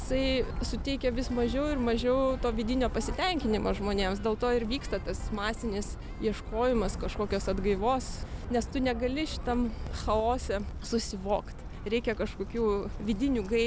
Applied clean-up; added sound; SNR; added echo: none; none; none; none.